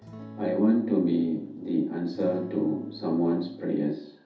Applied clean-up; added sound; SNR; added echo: none; Acoustic guitar / Strum; 18 dB; reverberation time 0.5 s.